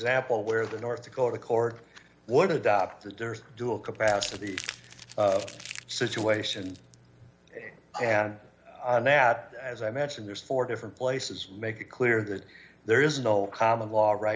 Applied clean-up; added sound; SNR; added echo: none; Crumpling, crinkling; 15 dB; none.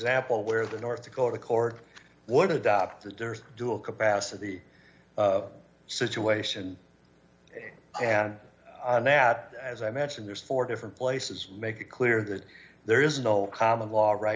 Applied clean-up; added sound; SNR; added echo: none; none; none; none.